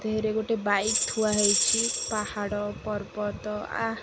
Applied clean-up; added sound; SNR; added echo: none; Tambourine; -1 dB; none.